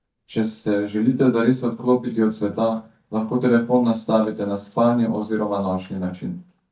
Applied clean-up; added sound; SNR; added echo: neural mask model DeepFilterNet 3.